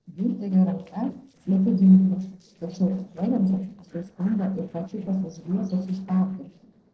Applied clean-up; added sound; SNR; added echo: neural separator model SepFormer DNS4.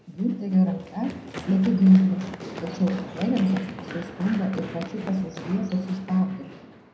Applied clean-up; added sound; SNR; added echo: none; Run; 14 dB; reverberation time 0.8 s.